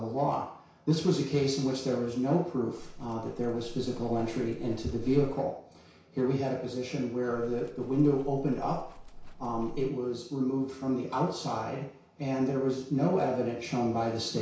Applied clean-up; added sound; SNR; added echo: none; Livestock, farm animals, working animals; 12 dB; reverberation time 0.6 s.